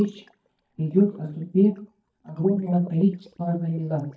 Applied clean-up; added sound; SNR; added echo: neural mask model DeepFilterNet 3.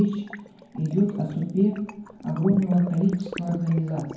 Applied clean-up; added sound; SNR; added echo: none; Liquid; 17 dB; reverberation time 0.9 s.